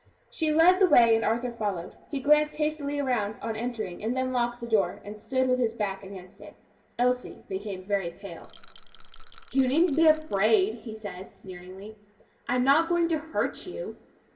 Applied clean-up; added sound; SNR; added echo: none; Rattle / Rattle (instrument); 14 dB; reverberation time 1.0 s.